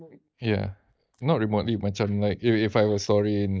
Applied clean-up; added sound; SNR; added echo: neural mask model DeepFilterNet 3.